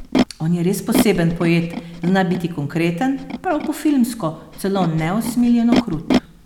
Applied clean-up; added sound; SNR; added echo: none; Animal; 5 dB; none.